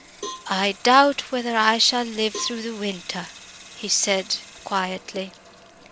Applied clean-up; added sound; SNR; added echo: none; Cowbell + Sink (filling or washing) / Water tap, faucet; 17 dB; none.